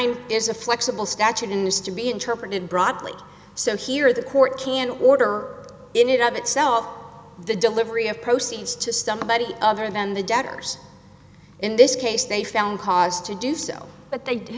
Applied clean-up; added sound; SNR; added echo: none; none; none; none.